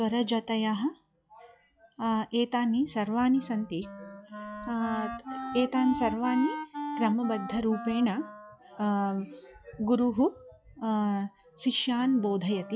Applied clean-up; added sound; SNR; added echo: classical method log-MMSE.